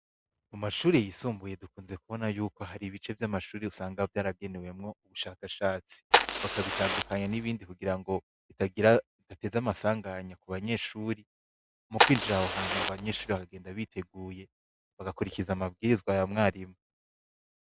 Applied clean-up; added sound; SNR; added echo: none; Fire; -2 dB; none.